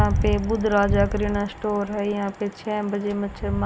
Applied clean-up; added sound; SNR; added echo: none; Bicycle; 4 dB; none.